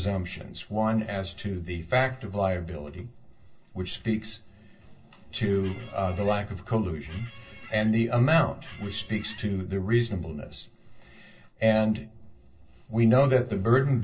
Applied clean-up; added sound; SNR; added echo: neural separator model SepFormer DNS4.